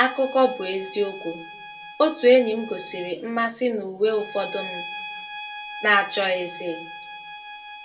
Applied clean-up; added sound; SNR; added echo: none; Bowed string instrument; 13 dB; reverberation time 0.2 s.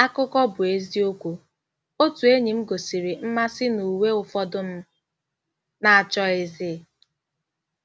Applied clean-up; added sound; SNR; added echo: none; none; none; none.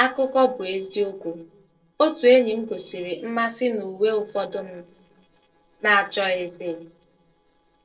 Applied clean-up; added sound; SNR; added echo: neural separator model SepFormer DNS4.